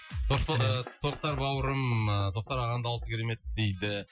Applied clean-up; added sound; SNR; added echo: classical method Wiener filter.